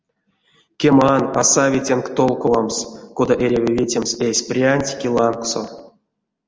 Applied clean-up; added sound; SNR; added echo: none; none; none; none.